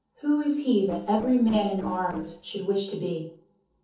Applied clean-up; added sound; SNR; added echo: neural separator model SepFormer DNS4.